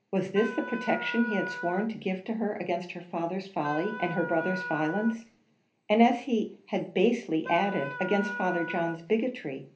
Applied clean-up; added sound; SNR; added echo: none; Wind instrument, woodwind instrument; 9 dB; reverberation time 0.3 s.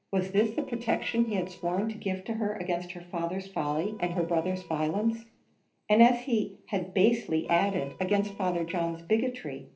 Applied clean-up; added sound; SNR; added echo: neural separator model SepFormer DNS4.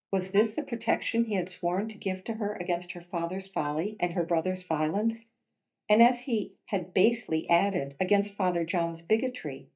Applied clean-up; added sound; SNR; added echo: neural mask model DeepFilterNet 3.